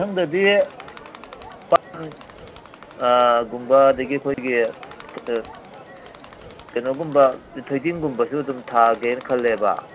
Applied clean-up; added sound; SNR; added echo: none; Crowd; 19 dB; none.